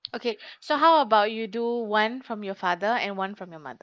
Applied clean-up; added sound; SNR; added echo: neural mask model Resemble Enhance denoiser.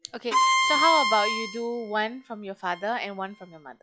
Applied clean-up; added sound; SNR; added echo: classical method log-MMSE.